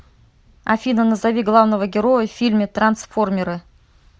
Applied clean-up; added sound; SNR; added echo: none; none; none; none.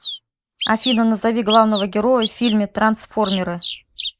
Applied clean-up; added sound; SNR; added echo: neural mask model Resemble Enhance denoiser.